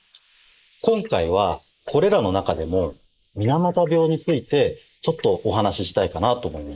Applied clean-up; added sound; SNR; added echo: neural mask model Resemble Enhance denoiser.